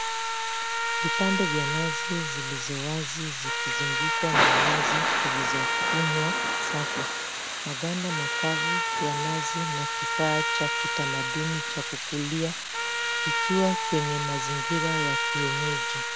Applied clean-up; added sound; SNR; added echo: none; Thunder / Rain + Trumpet; -5 dB; none.